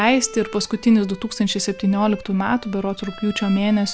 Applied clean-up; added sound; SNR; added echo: none; Bowed string instrument; 19 dB; none.